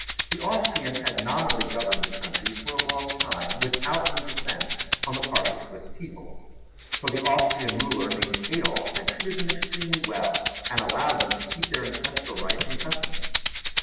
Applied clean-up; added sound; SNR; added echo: none; Rattle (instrument); 1 dB; reverberation time 1.4 s.